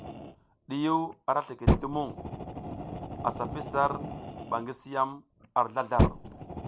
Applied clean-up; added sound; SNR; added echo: none; Fire; 1 dB; none.